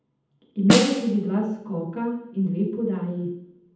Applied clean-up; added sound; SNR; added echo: none; Snare drum; 0 dB; reverberation time 0.8 s.